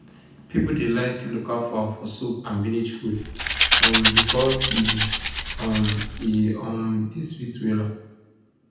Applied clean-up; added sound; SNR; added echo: none; Rattle / Rattle (instrument); -2 dB; reverberation time 0.9 s.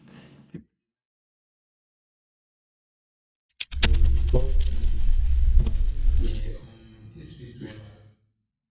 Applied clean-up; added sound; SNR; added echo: neural mask model DeepFilterNet 3.